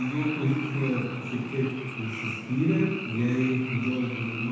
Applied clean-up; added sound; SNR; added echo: none; Frog; 9 dB; reverberation time 1.1 s.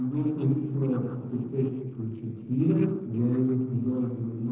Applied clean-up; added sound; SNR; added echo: neural separator model SepFormer DNS4.